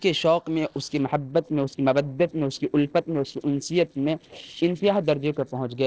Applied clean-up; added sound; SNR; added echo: neural separator model SepFormer DNS4.